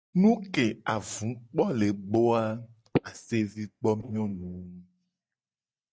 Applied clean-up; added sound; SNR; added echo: neural mask model DeepFilterNet 3.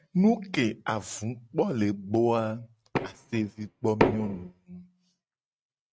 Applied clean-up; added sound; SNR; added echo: neural mask model RNNoise.